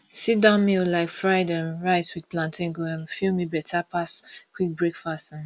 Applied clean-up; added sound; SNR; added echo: none; none; none; none.